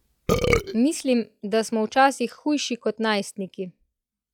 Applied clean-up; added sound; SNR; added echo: classical method log-MMSE.